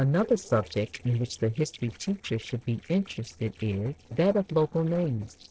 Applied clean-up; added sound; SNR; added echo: neural separator model SepFormer DNS4.